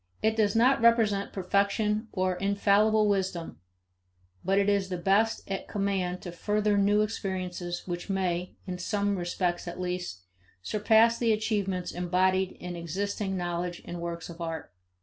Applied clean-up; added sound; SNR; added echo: none; none; none; none.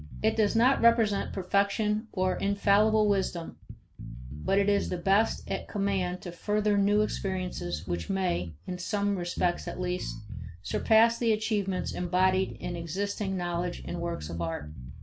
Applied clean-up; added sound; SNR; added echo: none; Bass guitar; 10 dB; none.